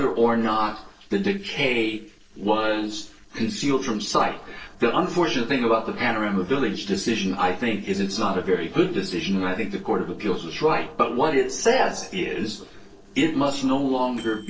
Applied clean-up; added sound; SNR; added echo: neural separator model SepFormer DNS4.